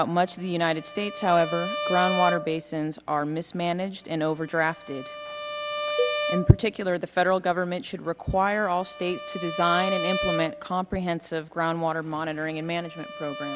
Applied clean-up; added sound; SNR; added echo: none; Cowbell + Bowed string instrument; 7 dB; none.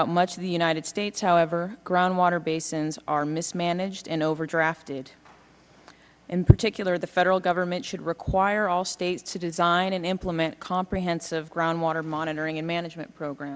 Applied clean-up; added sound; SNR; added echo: none; none; none; none.